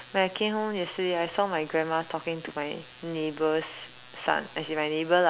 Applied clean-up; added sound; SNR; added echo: none; none; none; none.